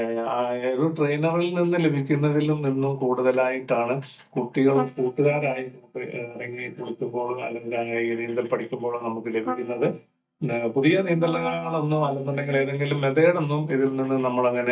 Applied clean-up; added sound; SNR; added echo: neural mask model DeepFilterNet 3.